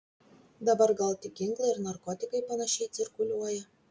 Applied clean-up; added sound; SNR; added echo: none; none; none; none.